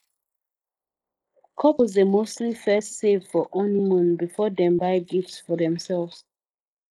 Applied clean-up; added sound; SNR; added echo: neural mask model Resemble Enhance denoiser.